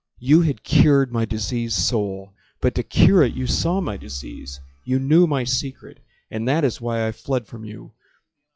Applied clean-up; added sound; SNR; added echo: classical method log-MMSE.